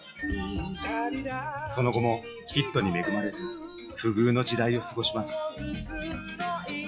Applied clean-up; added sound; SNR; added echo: classical method log-MMSE.